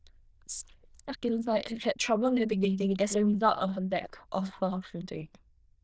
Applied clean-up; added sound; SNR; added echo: neural diffusion model UNIVERSE++.